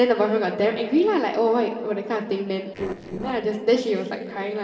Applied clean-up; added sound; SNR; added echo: neural separator model SepFormer DNS4.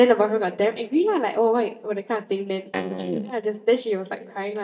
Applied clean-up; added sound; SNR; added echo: neural mask model DeepFilterNet 3.